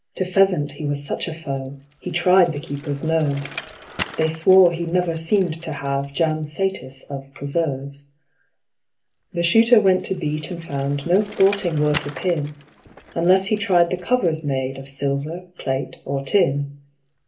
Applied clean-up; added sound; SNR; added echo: none; Bicycle; 18 dB; reverberation time 0.3 s.